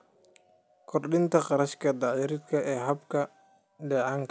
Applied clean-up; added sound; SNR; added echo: none; none; none; none.